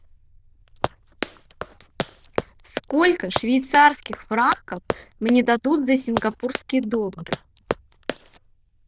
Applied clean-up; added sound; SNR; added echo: neural diffusion model UNIVERSE++.